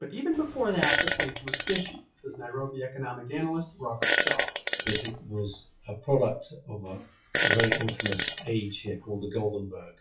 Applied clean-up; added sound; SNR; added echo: classical method WPE with log-MMSE.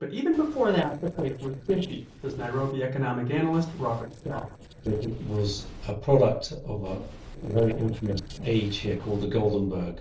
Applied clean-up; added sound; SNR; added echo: neural separator model SepFormer DNS4.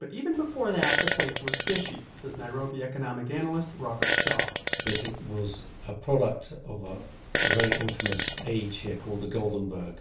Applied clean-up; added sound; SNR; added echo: none; Fart; -4 dB; reverberation time 0.4 s.